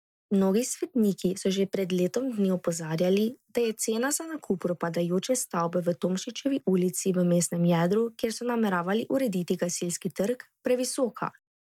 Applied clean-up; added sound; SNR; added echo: neural mask model DeepFilterNet 3.